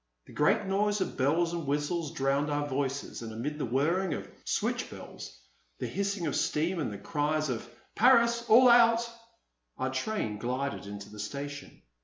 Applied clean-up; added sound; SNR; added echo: none; none; none; none.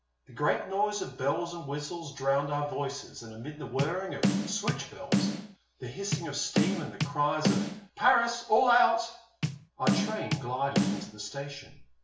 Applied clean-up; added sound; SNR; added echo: none; Bass drum / Snare drum; -1 dB; reverberation time 0.2 s.